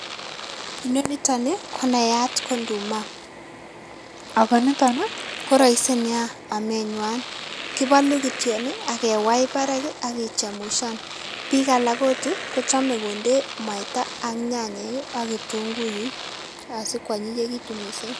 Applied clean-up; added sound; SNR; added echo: none; Domestic sounds, home sounds; 11 dB; none.